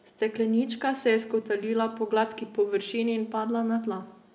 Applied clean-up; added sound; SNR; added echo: none; none; none; none.